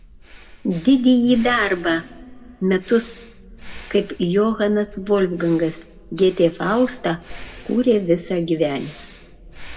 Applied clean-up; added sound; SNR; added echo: none; Breathing; 18 dB; reverberation time 0.9 s.